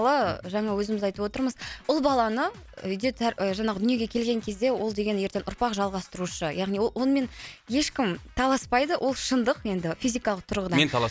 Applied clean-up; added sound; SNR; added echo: none; none; none; none.